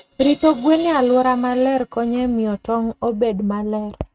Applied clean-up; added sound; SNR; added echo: neural mask model RNNoise.